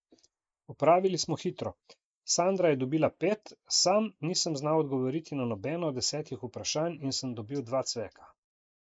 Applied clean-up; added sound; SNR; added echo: neural mask model Resemble Enhance denoiser.